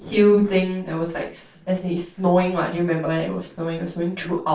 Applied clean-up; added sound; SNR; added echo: neural separator model SepFormer DNS4.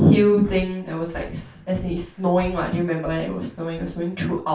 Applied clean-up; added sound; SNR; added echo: none; Breathing; 17 dB; reverberation time 0.3 s.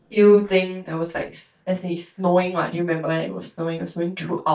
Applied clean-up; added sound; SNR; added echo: neural mask model DeepFilterNet 3.